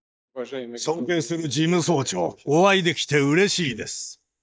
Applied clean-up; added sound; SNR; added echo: neural mask model DeepFilterNet 3.